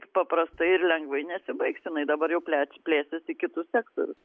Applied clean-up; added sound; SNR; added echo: none; none; none; none.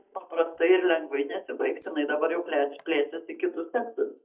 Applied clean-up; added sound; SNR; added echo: neural mask model DeepFilterNet 3.